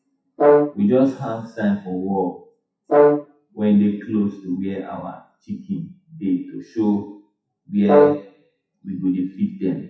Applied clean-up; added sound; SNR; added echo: classical method WPE with log-MMSE.